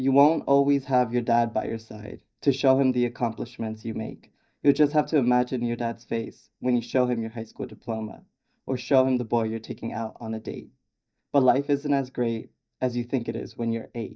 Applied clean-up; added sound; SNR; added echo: neural mask model DeepFilterNet 3.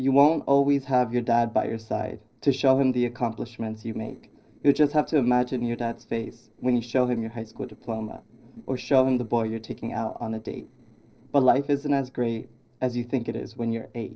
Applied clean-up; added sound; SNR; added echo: neural separator model SepFormer DNS4.